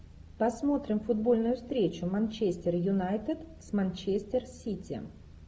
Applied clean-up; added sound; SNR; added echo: none; none; none; none.